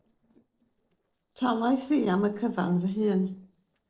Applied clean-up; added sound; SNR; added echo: neural separator model SepFormer DNS4.